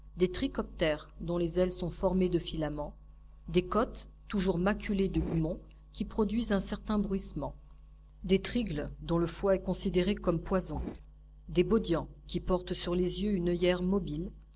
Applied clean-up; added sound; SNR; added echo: neural separator model SepFormer DNS4.